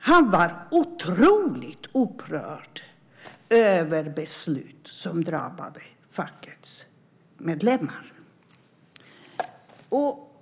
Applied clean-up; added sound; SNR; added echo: none; none; none; none.